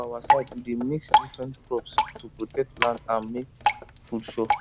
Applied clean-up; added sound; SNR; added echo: none; Drip; -3 dB; none.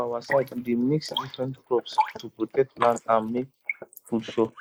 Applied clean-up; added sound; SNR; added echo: neural mask model Resemble Enhance denoiser.